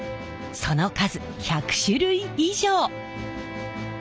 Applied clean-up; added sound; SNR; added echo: none; none; none; none.